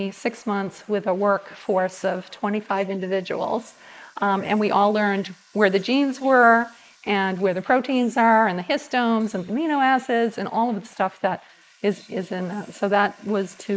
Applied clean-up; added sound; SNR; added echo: neural mask model Resemble Enhance denoiser.